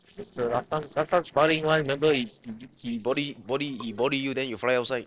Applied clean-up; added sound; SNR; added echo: neural separator model SepFormer DNS4.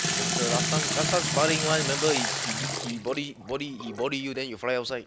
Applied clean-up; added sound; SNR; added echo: none; Sink (filling or washing) / Water tap, faucet; 0 dB; none.